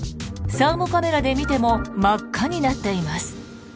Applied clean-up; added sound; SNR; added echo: none; none; none; none.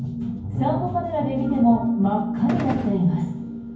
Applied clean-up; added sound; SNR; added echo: none; Gunshot, gunfire; 8 dB; reverberation time 0.9 s.